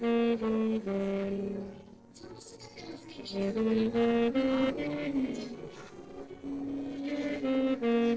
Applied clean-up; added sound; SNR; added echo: neural separator model SepFormer DNS4.